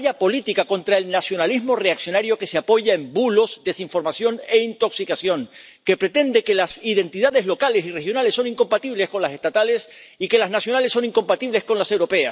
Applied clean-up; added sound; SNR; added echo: none; Tambourine; 13 dB; none.